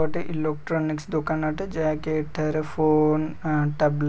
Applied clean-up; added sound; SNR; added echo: none; none; none; none.